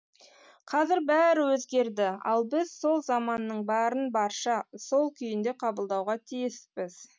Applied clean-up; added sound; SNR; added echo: none; none; none; none.